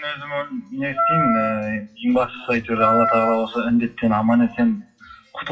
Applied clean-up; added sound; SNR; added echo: classical method WPE with log-MMSE.